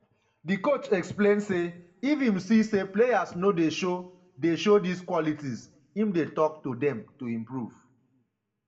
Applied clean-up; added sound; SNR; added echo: none; none; none; reverberation time 0.4 s.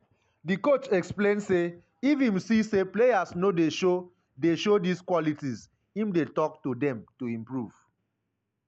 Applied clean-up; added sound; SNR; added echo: none; none; none; none.